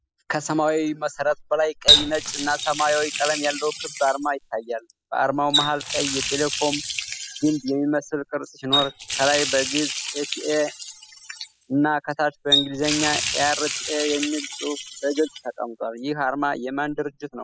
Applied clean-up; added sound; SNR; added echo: classical method spectral subtraction.